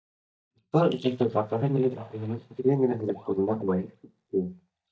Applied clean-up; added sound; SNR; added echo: neural mask model DeepFilterNet 3.